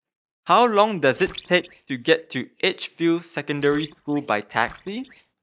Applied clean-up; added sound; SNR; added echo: neural mask model DeepFilterNet 3.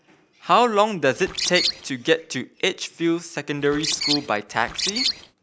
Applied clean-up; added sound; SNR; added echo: none; Bird; 4 dB; none.